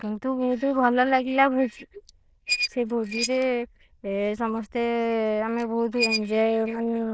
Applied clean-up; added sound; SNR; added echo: neural diffusion model UNIVERSE++.